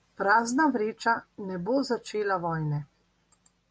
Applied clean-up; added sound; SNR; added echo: none; none; none; none.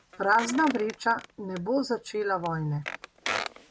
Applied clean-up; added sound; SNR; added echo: none; Squeak; 11 dB; none.